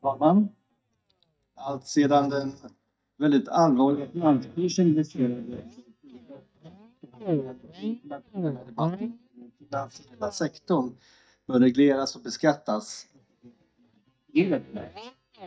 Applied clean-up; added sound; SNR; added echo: neural mask model DeepFilterNet 3.